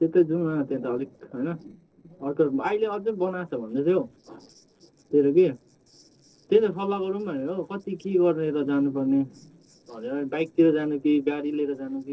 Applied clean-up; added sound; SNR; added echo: neural separator model SepFormer DNS4.